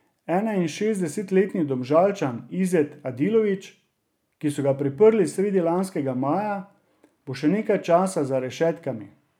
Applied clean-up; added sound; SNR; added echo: none; none; none; none.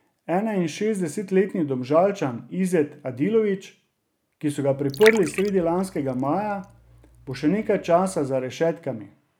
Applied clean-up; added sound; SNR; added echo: none; Liquid; 12 dB; none.